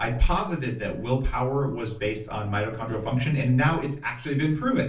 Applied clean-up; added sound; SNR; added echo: none; none; none; reverberation time 0.3 s.